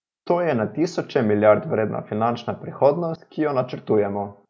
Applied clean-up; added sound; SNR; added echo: none; none; none; none.